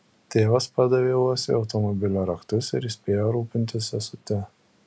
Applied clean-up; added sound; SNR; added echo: none; none; none; none.